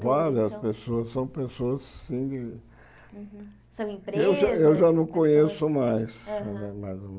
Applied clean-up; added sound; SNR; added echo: none; none; none; none.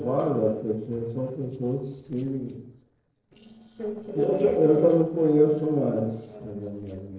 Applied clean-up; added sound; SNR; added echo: neural separator model SepFormer DNS4.